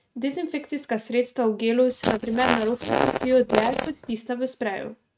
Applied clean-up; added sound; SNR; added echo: neural mask model RNNoise.